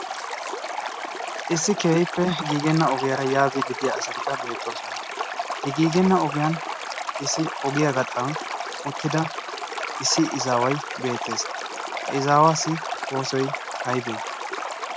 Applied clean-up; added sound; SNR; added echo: none; Stream; 5 dB; none.